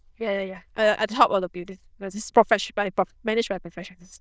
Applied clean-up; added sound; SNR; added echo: neural diffusion model UNIVERSE++.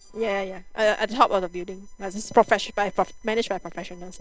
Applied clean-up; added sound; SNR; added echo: neural separator model SepFormer DNS4.